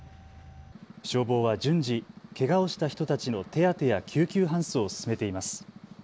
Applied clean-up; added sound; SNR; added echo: none; none; none; none.